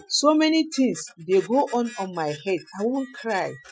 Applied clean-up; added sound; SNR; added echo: classical method Wiener filter.